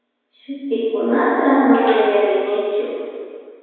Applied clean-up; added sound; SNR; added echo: none; none; none; reverberation time 1.9 s.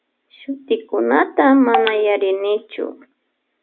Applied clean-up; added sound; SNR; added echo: none; none; none; none.